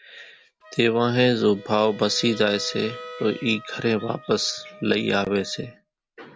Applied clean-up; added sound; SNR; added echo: none; Bowed string instrument + Wind instrument, woodwind instrument; 18 dB; none.